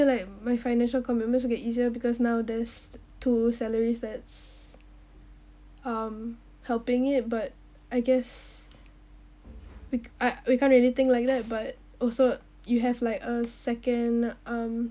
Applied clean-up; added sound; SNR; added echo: none; none; none; none.